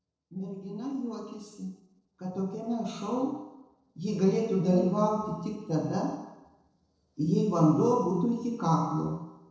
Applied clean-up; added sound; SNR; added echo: neural separator model SepFormer DNS4.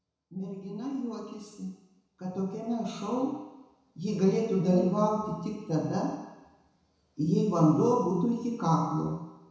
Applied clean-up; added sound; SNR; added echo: none; Brass instrument; 10 dB; reverberation time 1.0 s.